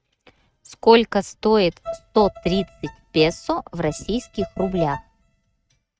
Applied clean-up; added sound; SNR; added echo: neural mask model RNNoise.